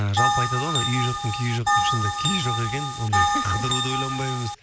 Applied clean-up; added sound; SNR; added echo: none; Bell; -2 dB; none.